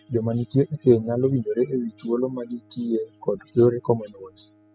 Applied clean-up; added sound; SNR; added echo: classical method spectral subtraction.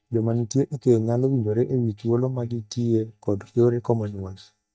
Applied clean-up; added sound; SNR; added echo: neural mask model DeepFilterNet 3.